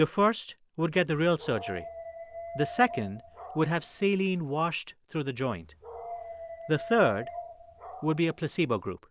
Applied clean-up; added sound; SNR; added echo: none; Dog; 13 dB; none.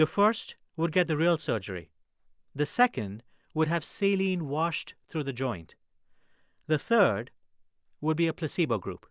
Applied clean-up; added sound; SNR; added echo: none; none; none; none.